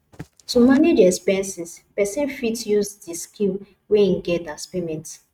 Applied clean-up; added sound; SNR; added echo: neural mask model RNNoise.